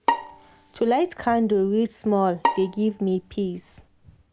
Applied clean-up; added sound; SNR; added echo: none; Bowed string instrument; 7 dB; none.